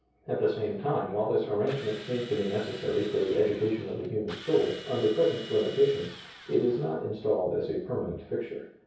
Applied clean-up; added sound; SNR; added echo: none; Drill; 19 dB; reverberation time 0.6 s.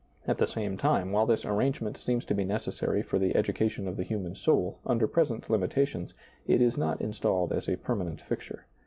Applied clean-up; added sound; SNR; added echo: none; none; none; none.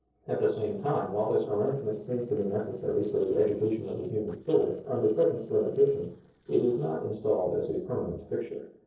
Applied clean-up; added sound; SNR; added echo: neural separator model SepFormer DNS4.